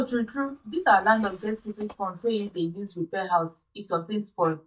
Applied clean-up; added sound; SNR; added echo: neural mask model DeepFilterNet 3.